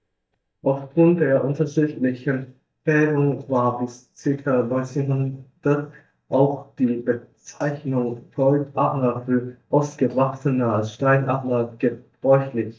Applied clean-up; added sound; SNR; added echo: neural mask model DeepFilterNet 3.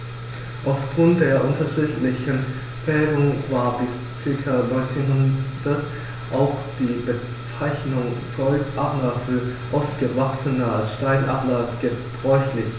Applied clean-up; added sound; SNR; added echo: none; none; none; none.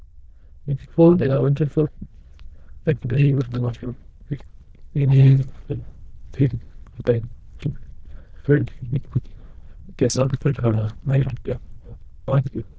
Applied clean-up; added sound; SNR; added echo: neural diffusion model UNIVERSE++.